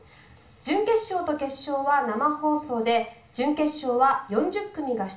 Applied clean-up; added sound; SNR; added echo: none; none; none; reverberation time 0.4 s.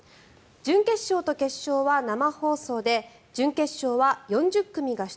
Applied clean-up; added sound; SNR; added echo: none; none; none; none.